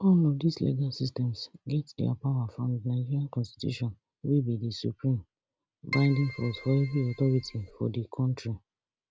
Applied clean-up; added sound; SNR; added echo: none; Keyboard (musical); 13 dB; none.